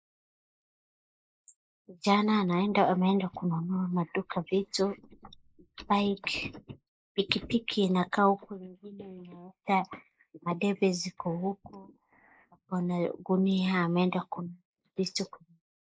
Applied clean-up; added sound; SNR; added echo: neural mask model Resemble Enhance denoiser.